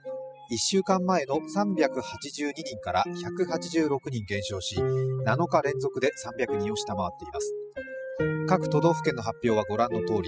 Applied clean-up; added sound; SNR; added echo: classical method spectral subtraction.